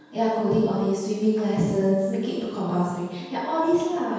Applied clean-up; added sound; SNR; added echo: none; none; none; reverberation time 1.2 s.